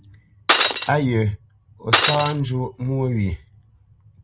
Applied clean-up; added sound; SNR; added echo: none; Shatter; -5 dB; none.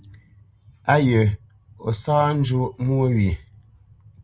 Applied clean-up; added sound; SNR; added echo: none; none; none; none.